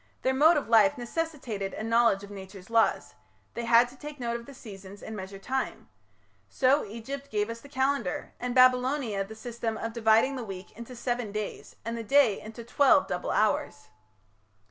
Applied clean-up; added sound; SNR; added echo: none; none; none; none.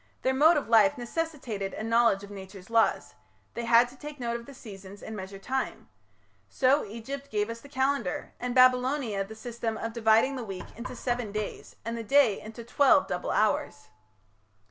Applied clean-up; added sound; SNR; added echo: none; Knock; 12 dB; none.